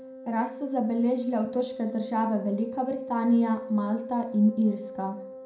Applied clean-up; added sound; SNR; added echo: none; Wind instrument, woodwind instrument; 12 dB; reverberation time 0.4 s.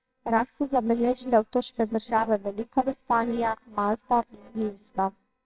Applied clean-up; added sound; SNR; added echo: neural separator model SepFormer WHAMR!.